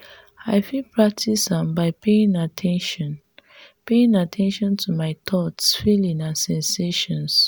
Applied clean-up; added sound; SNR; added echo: none; none; none; none.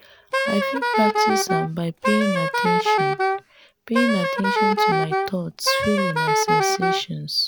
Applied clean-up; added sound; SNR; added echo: none; Wind instrument, woodwind instrument; -4 dB; none.